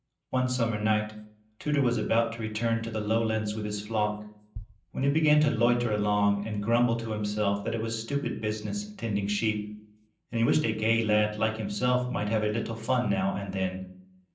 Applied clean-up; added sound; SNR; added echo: none; Bass drum; 19 dB; reverberation time 0.6 s.